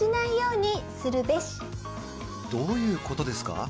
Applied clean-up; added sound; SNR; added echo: none; none; none; none.